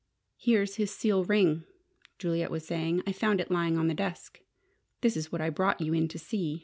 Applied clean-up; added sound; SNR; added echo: none; none; none; none.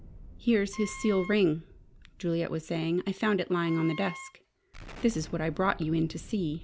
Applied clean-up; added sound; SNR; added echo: none; Wind instrument, woodwind instrument + Explosion; 16 dB; none.